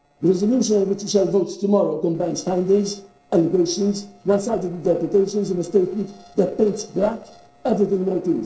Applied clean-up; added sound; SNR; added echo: neural separator model SepFormer DNS4.